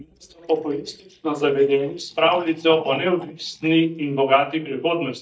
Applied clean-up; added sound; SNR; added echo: neural mask model DeepFilterNet 3.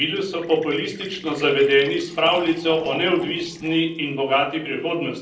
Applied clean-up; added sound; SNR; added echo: neural separator model SepFormer DNS4.